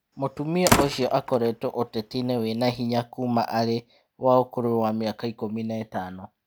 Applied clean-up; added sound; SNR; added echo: none; Slam; 3 dB; none.